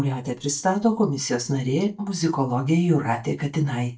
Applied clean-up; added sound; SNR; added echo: neural mask model DeepFilterNet 3.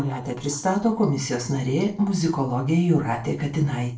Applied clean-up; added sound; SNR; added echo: neural separator model SepFormer DNS4.